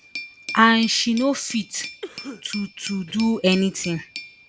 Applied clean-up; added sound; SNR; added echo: none; Cough + Glass; 14 dB; none.